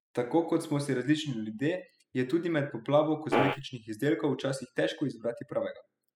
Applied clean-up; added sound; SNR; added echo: classical method spectral subtraction.